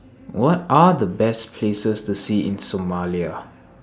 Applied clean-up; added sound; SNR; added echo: none; none; none; none.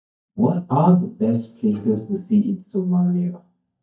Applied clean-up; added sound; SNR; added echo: neural mask model DeepFilterNet 3.